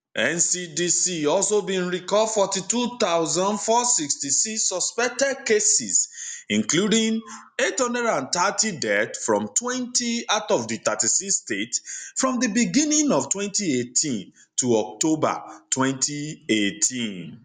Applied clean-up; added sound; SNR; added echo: none; none; none; none.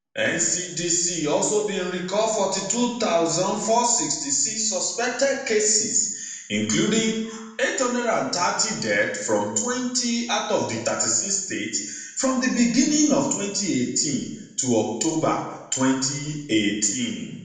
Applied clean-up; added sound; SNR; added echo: none; none; none; reverberation time 0.8 s.